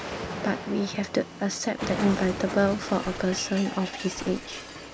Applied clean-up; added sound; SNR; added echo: none; Explosion; 8 dB; none.